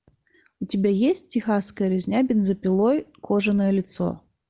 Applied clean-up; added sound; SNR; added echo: none; none; none; none.